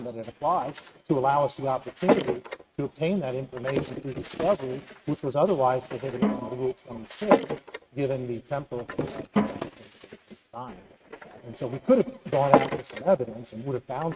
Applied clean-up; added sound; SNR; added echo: neural mask model RNNoise.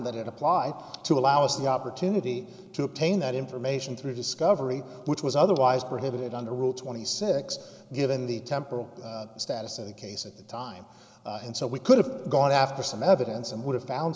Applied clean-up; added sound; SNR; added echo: none; none; none; none.